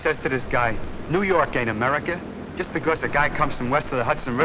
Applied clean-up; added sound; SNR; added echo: none; Splash, splatter; 8 dB; none.